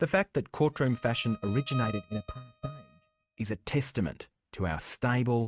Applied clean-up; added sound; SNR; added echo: neural mask model RNNoise.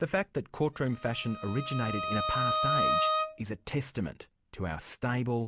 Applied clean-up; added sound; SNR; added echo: none; Bowed string instrument; -1 dB; none.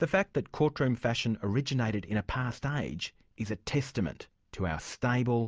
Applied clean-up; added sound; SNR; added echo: none; none; none; none.